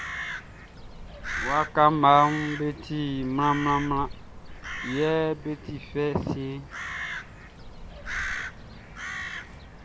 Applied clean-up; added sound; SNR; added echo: none; Crow; 9 dB; none.